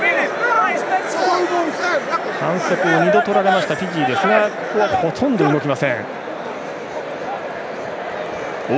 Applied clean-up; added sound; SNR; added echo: none; none; none; none.